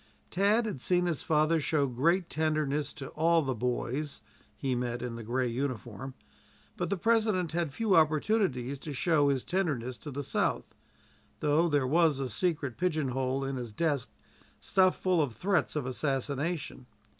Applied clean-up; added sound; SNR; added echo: none; none; none; none.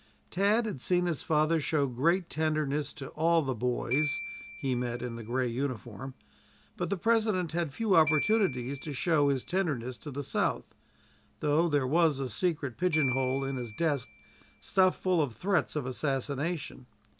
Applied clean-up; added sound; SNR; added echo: none; Glockenspiel; 12 dB; none.